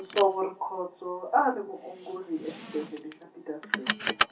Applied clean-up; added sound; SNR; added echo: none; Car; 5 dB; reverberation time 0.3 s.